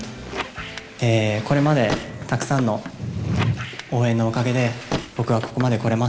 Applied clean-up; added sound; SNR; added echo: none; Squeak; 11 dB; none.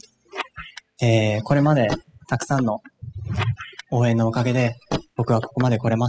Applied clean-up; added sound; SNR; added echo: classical method spectral subtraction.